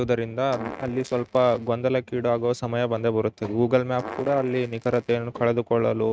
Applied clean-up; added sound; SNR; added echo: neural mask model RNNoise.